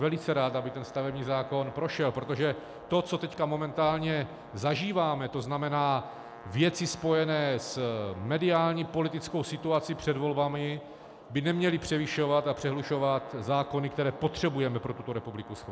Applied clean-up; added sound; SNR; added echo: none; Brass instrument; 19 dB; none.